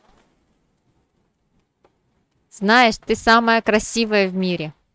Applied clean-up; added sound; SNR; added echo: neural mask model RNNoise.